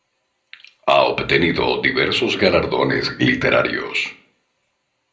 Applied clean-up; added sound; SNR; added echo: none; none; none; reverberation time 0.4 s.